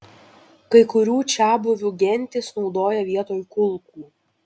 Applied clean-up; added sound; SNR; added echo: none; none; none; none.